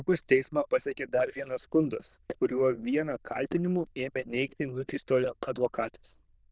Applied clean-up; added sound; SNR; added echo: neural diffusion model UNIVERSE++.